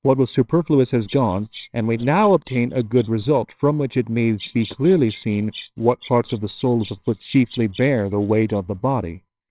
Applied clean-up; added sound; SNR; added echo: neural separator model SepFormer WHAMR!.